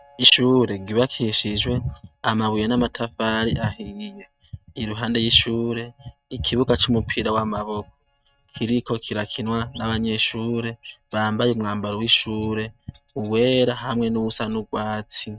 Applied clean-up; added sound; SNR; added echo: neural mask model RNNoise.